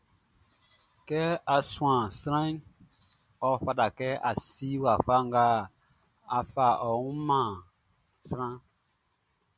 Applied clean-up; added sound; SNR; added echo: none; none; none; none.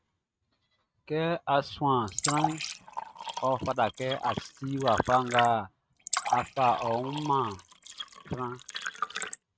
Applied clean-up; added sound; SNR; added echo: neural mask model RNNoise.